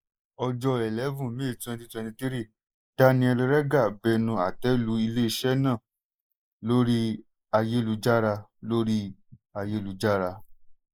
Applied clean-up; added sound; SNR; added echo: neural mask model Resemble Enhance denoiser.